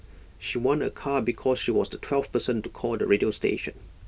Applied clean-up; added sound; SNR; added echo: none; none; none; none.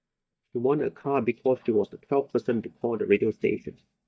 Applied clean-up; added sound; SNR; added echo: neural mask model DeepFilterNet 3.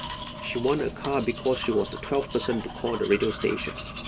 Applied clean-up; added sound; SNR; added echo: none; Domestic sounds, home sounds; 8 dB; none.